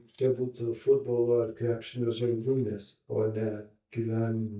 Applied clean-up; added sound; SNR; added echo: neural mask model DeepFilterNet 3.